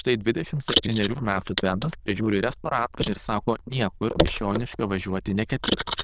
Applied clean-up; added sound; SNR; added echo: neural diffusion model UNIVERSE++.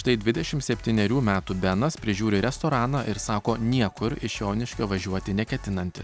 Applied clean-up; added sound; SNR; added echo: none; none; none; none.